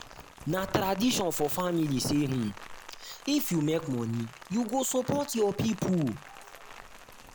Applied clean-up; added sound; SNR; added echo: none; Rain; 16 dB; none.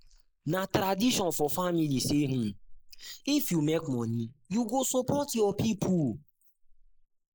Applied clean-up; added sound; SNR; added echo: neural mask model Resemble Enhance denoiser.